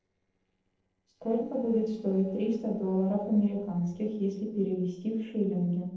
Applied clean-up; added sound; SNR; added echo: neural separator model SepFormer DNS4.